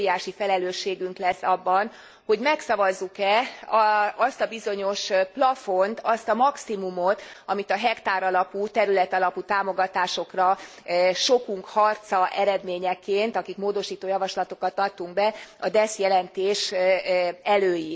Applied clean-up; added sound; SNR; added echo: none; none; none; none.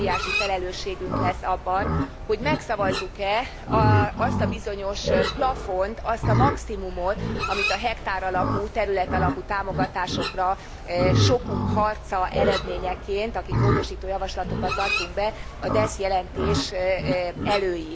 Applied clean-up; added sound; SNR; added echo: none; Livestock, farm animals, working animals; 0 dB; none.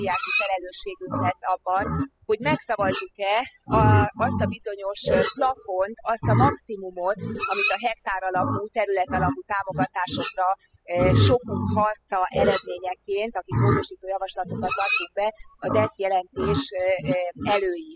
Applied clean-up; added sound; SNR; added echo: classical method spectral subtraction.